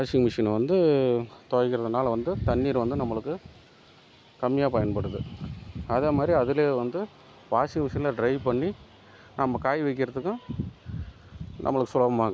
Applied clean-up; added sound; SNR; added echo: none; none; none; none.